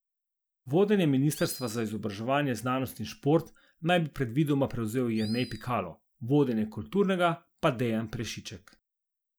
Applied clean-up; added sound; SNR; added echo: none; Animal; 18 dB; none.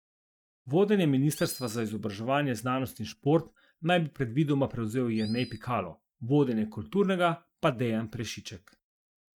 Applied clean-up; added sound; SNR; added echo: neural mask model RNNoise.